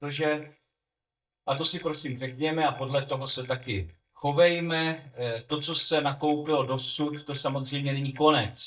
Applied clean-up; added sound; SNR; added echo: neural mask model DeepFilterNet 3.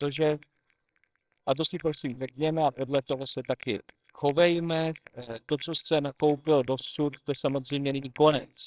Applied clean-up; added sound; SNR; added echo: neural separator model SepFormer WHAMR!.